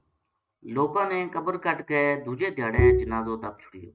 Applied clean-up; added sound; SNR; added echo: neural mask model RNNoise.